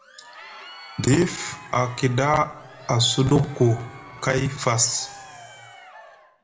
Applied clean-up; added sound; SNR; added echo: none; Crowd; 19 dB; reverberation time 1.3 s.